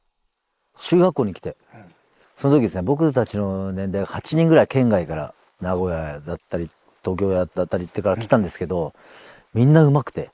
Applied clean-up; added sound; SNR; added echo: neural mask model Resemble Enhance denoiser.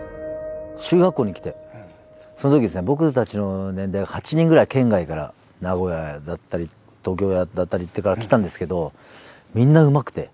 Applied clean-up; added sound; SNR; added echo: none; none; none; none.